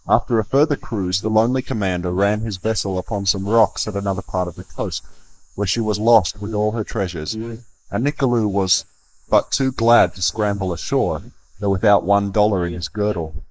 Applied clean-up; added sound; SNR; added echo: neural mask model Resemble Enhance denoiser.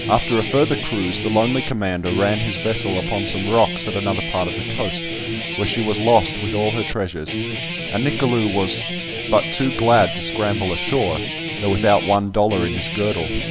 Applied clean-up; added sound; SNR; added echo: none; Guitar; 5 dB; none.